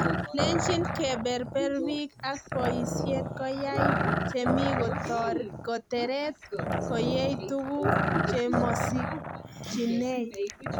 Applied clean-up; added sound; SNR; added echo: none; Growling; 0 dB; none.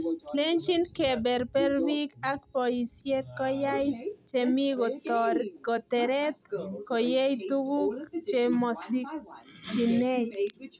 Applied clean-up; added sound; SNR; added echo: none; none; none; none.